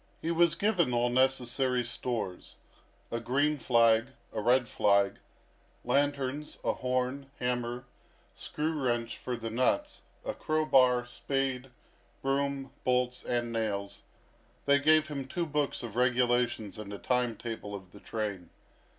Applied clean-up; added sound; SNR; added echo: none; none; none; none.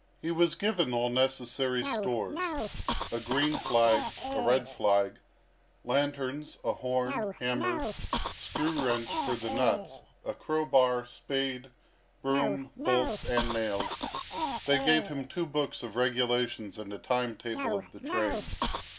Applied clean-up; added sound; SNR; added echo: none; Cough; 6 dB; none.